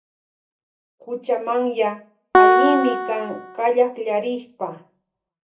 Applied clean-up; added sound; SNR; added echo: none; Piano; -4 dB; reverberation time 0.3 s.